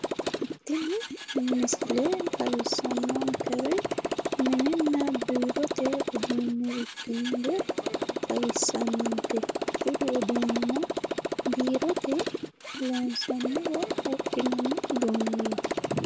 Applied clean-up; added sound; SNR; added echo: none; Motorcycle; 1 dB; none.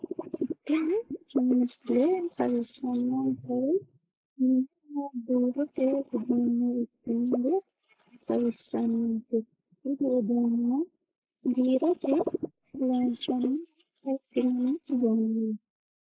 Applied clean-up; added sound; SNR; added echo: neural mask model Resemble Enhance denoiser.